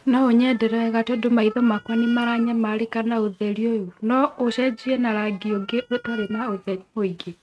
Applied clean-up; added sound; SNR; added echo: neural mask model RNNoise.